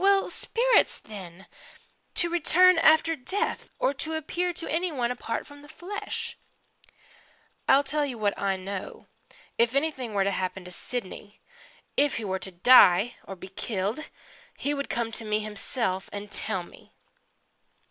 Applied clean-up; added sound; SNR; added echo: none; none; none; none.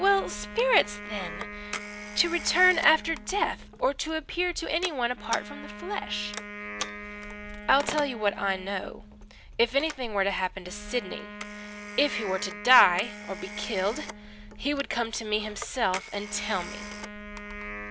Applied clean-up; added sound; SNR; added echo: none; Telephone + Wind instrument, woodwind instrument; 11 dB; none.